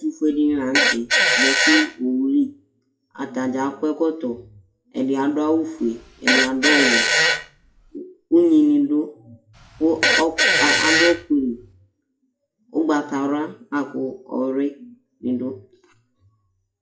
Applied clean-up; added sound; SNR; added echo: classical method WPE with log-MMSE.